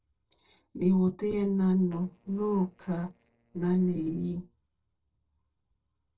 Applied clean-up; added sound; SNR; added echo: neural separator model SepFormer DNS4.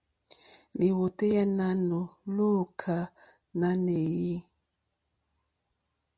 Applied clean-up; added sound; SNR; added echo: none; none; none; none.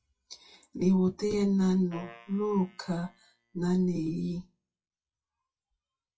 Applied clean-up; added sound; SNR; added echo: classical method WPE with log-MMSE.